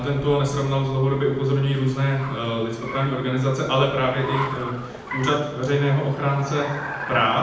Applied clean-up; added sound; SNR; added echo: none; Car; 13 dB; reverberation time 0.9 s.